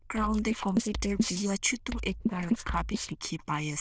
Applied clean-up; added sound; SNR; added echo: neural diffusion model UNIVERSE++.